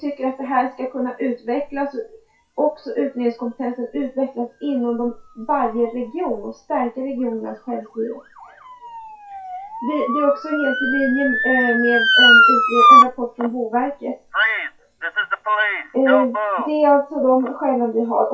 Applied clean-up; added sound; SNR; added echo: classical method WPE with log-MMSE.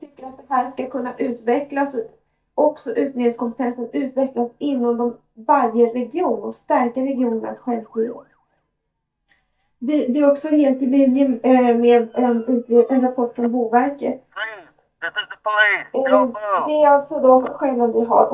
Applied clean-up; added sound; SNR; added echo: neural mask model DeepFilterNet 3.